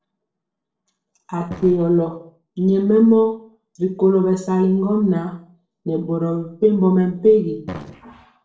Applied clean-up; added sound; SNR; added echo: neural separator model SepFormer DNS4.